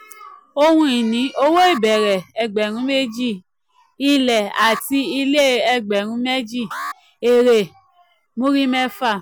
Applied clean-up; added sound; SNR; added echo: none; Alarm; 17 dB; none.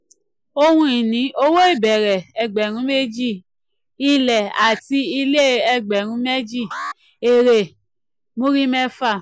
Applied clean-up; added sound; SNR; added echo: neural mask model Resemble Enhance denoiser.